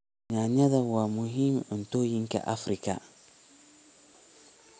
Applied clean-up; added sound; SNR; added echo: none; none; none; none.